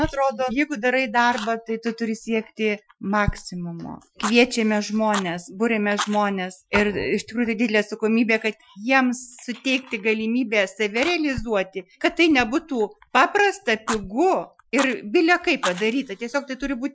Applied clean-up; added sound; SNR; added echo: classical method Wiener filter.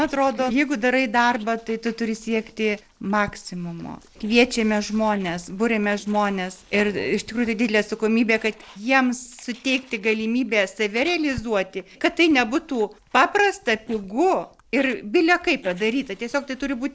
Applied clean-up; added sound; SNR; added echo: neural separator model SepFormer DNS4.